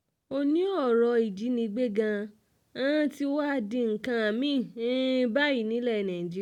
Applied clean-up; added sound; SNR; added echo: none; none; none; none.